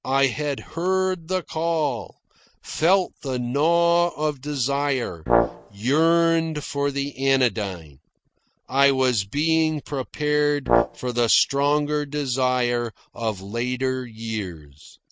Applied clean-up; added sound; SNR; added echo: neural mask model RNNoise.